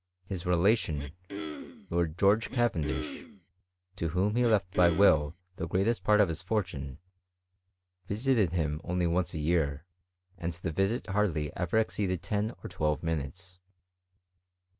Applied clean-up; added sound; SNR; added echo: none; Cough; 10 dB; none.